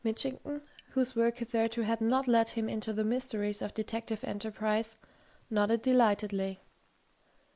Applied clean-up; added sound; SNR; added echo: neural mask model Resemble Enhance denoiser.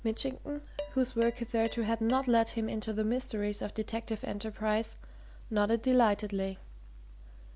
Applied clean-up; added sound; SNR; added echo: none; Dishes, pots, and pans; 18 dB; none.